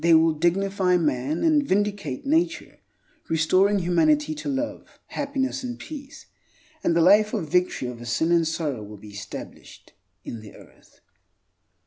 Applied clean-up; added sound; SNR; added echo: none; none; none; none.